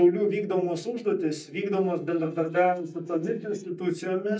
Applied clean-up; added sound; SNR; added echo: neural mask model DeepFilterNet 3.